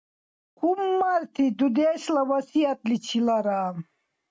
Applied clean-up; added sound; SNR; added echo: none; none; none; none.